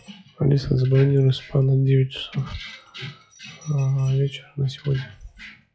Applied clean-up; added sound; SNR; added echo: classical method log-MMSE.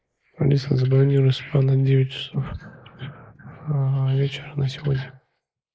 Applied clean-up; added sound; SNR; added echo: neural mask model Resemble Enhance denoiser.